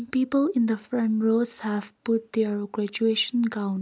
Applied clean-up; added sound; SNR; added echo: none; none; none; none.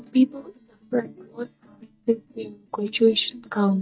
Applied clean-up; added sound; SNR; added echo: neural mask model DeepFilterNet 3.